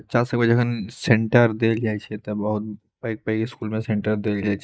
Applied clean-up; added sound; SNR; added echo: neural mask model Resemble Enhance denoiser.